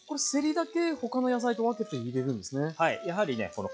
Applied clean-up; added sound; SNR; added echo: classical method log-MMSE.